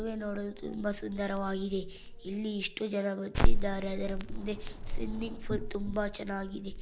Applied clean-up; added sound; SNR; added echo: none; Crackle; -5 dB; none.